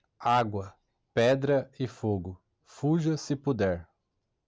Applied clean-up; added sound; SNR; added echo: none; none; none; none.